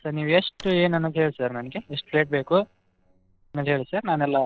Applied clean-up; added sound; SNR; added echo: neural separator model SepFormer DNS4.